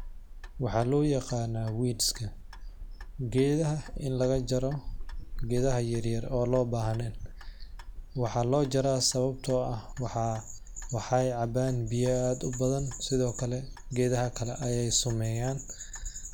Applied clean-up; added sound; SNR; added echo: none; Clock; 10 dB; none.